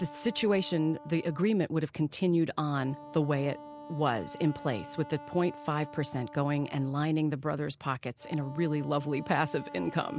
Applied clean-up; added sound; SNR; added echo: none; Wind instrument, woodwind instrument; 17 dB; none.